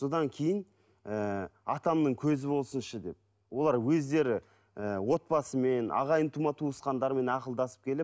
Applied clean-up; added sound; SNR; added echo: none; none; none; none.